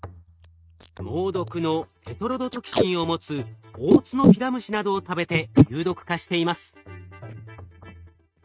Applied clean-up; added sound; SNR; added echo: neural mask model RNNoise.